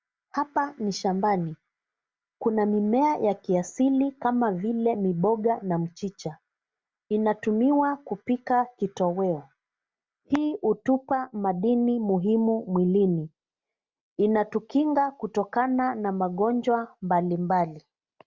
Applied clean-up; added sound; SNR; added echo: none; none; none; none.